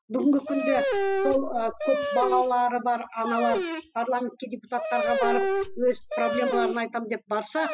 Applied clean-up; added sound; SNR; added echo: classical method Wiener filter.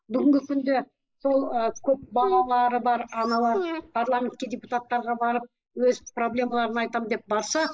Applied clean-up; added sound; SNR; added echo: neural mask model Resemble Enhance denoiser.